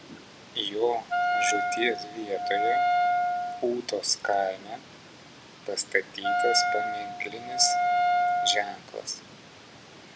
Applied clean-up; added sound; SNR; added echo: none; Wind instrument, woodwind instrument; -4 dB; none.